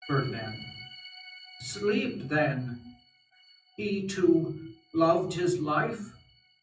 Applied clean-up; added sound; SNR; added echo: classical method WPE with log-MMSE.